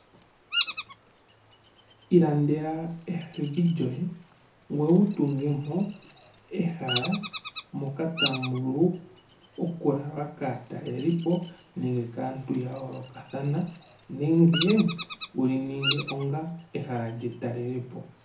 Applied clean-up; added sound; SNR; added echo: none; Bird vocalization, bird call, bird song; 11 dB; reverberation time 0.6 s.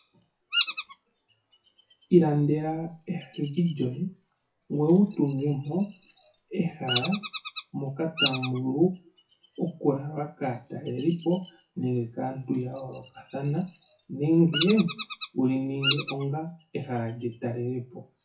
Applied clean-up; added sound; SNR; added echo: classical method WPE with log-MMSE.